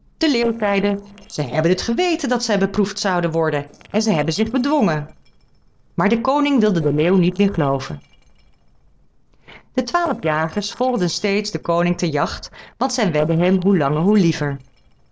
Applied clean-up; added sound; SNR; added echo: neural separator model SepFormer DNS4.